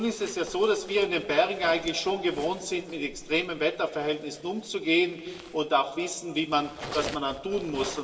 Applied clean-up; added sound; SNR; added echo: none; Zipper (clothing); 16 dB; reverberation time 1.8 s.